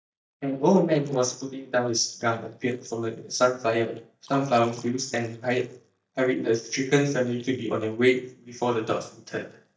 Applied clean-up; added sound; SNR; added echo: neural mask model DeepFilterNet 3.